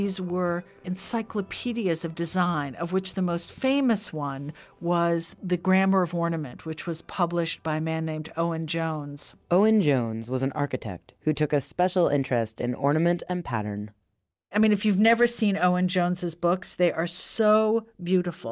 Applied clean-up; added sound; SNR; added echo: none; none; none; none.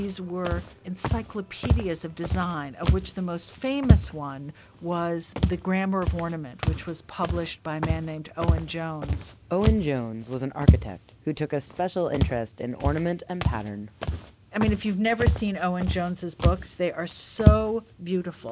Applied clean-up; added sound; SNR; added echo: none; Walk, footsteps; -1 dB; none.